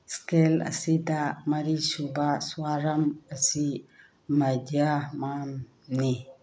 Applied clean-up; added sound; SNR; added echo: none; none; none; none.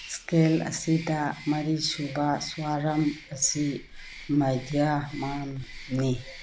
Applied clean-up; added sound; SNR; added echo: none; Crackle + Bird; 16 dB; none.